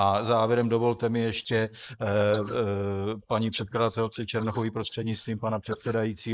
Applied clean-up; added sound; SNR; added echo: neural mask model Resemble Enhance denoiser.